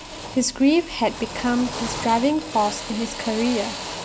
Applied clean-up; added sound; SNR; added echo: none; Drill; 10 dB; none.